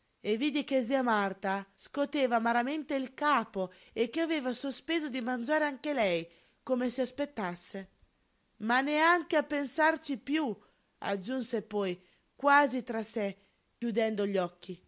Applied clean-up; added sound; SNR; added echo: none; none; none; none.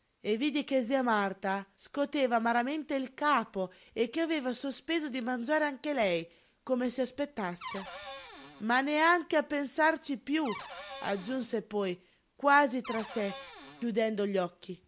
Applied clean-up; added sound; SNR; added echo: none; Cupboard open or close / Door; 14 dB; none.